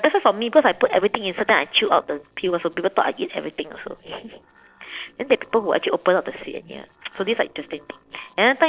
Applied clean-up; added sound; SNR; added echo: neural separator model SepFormer DNS4.